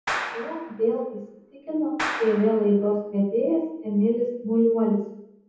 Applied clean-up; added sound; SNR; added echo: none; Clapping; 11 dB; reverberation time 0.9 s.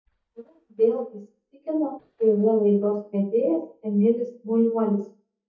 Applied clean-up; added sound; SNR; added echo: neural mask model DeepFilterNet 3.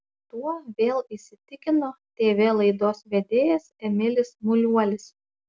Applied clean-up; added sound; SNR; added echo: none; none; none; none.